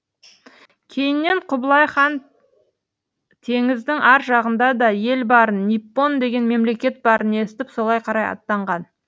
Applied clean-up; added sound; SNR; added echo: none; none; none; none.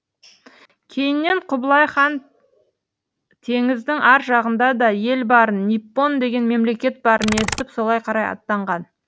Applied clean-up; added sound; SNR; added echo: none; Computer keyboard; 10 dB; none.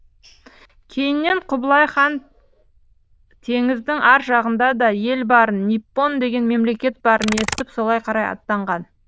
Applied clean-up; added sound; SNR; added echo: neural diffusion model UNIVERSE++.